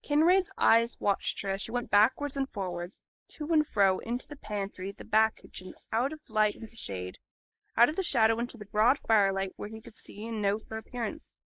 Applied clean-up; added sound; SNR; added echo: neural mask model Resemble Enhance denoiser.